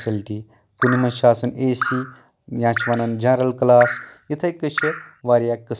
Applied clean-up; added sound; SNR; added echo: none; Drip; 10 dB; none.